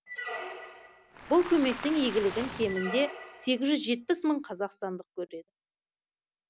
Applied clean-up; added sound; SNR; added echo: none; Squeak + Waves, surf; 10 dB; none.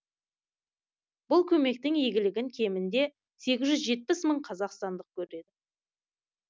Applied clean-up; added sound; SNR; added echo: none; none; none; none.